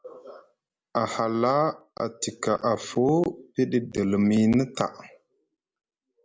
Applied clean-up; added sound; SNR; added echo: none; none; none; none.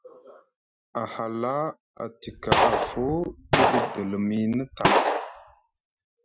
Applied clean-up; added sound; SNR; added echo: classical method Wiener filter.